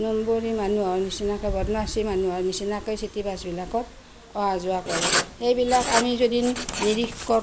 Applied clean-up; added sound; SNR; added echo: none; Writing; 4 dB; none.